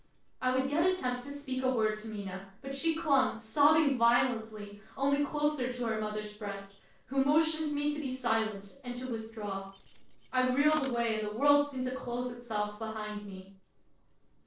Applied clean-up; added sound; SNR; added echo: neural separator model SepFormer DNS4.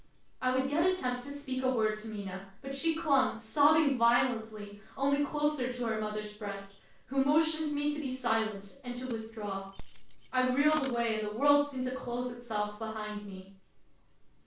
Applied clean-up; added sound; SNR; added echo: none; Keys jangling; 13 dB; reverberation time 0.3 s.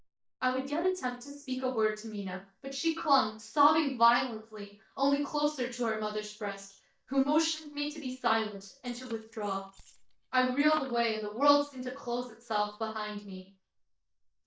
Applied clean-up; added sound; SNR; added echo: neural mask model DeepFilterNet 3.